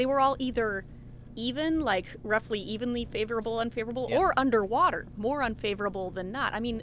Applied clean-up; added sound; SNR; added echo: none; Engine; 16 dB; none.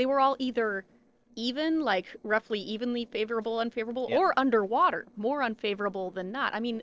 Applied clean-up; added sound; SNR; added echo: neural separator model SepFormer DNS4.